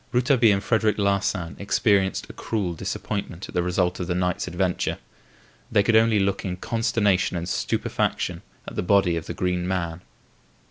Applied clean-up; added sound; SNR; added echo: none; none; none; none.